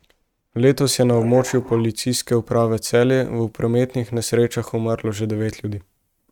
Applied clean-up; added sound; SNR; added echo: neural mask model RNNoise.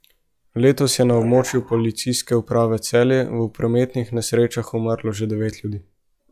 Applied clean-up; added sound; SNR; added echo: classical method log-MMSE.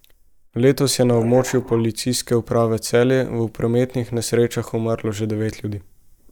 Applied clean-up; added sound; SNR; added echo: neural mask model DeepFilterNet 3.